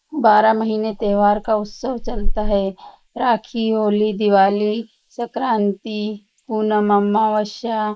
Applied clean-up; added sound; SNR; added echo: neural mask model Resemble Enhance denoiser.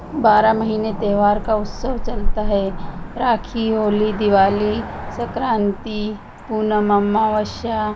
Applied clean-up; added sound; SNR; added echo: none; Cricket / Motor vehicle (road); 7 dB; none.